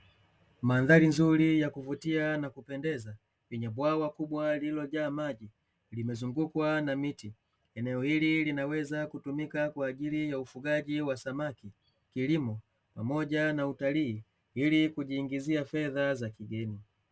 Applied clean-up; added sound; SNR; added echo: none; none; none; none.